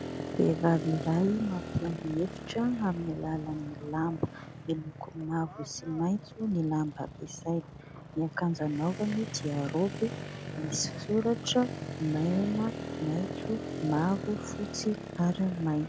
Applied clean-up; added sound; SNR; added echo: none; Motorcycle; 8 dB; none.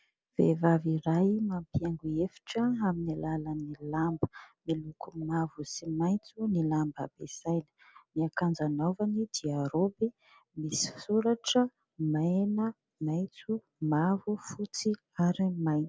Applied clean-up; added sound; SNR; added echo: none; none; none; none.